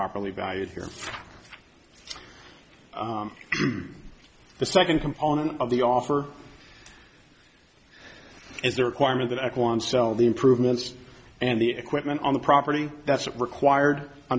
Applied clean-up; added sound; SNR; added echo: none; none; none; none.